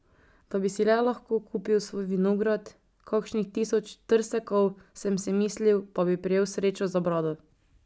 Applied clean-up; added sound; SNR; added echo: none; none; none; none.